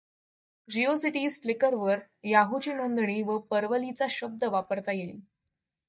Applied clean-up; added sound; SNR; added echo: neural mask model DeepFilterNet 3.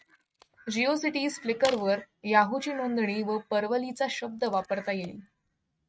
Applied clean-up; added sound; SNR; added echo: neural mask model RNNoise.